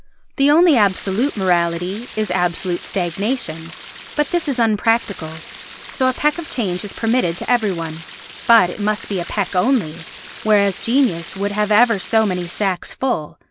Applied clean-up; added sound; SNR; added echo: none; Stream; 13 dB; none.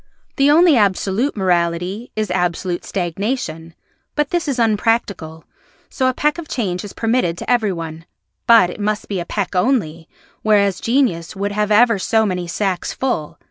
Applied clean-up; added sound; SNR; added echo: none; none; none; none.